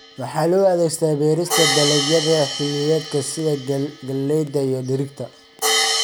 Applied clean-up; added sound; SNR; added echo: none; Hi-hat; 5 dB; none.